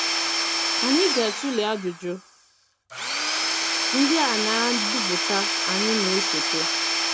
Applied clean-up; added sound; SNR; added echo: none; Tools / Domestic sounds, home sounds; -2 dB; none.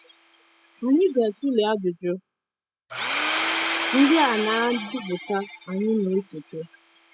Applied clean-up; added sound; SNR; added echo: classical method spectral subtraction.